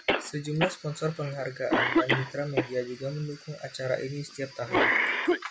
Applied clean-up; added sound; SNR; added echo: none; Cough; -3 dB; none.